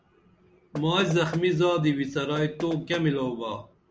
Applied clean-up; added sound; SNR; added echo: none; Knock; 15 dB; none.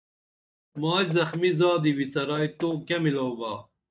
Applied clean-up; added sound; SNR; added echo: neural mask model DeepFilterNet 3.